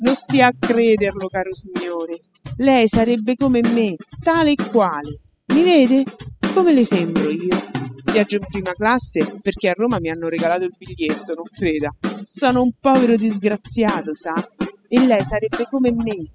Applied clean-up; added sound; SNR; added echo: classical method spectral subtraction.